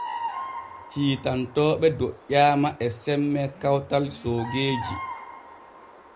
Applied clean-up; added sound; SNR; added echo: none; Bird vocalization, bird call, bird song; 13 dB; none.